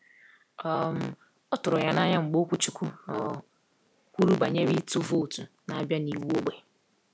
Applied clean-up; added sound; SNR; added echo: none; none; none; none.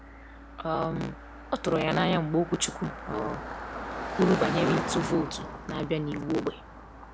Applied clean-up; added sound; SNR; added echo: none; Car passing by; 8 dB; none.